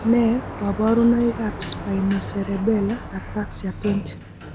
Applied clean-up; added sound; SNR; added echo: none; Sliding door; 11 dB; none.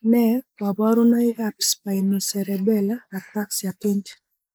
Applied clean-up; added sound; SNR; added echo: neural mask model Resemble Enhance denoiser.